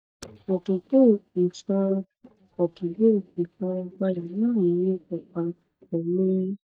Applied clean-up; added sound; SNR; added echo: neural mask model DeepFilterNet 3.